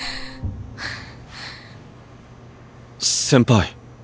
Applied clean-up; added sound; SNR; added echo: none; none; none; none.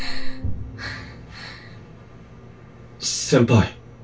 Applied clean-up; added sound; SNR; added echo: none; none; none; reverberation time 0.2 s.